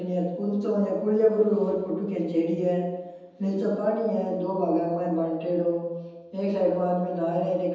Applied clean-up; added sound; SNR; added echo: none; none; none; reverberation time 1.1 s.